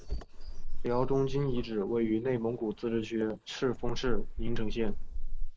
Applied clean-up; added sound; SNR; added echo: neural mask model Resemble Enhance denoiser.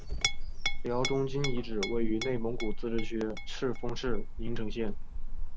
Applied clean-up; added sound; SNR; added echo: none; Chink, clink; -4 dB; none.